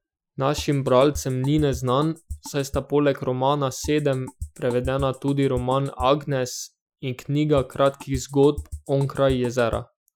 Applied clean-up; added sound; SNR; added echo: classical method Wiener filter.